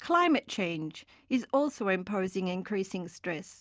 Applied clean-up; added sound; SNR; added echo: none; none; none; none.